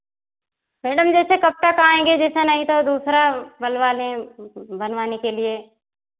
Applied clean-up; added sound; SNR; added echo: none; none; none; none.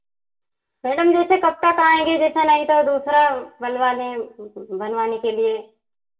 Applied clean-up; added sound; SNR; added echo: none; none; none; reverberation time 0.2 s.